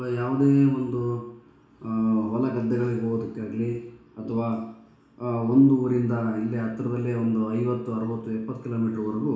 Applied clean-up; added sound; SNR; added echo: none; none; none; reverberation time 0.7 s.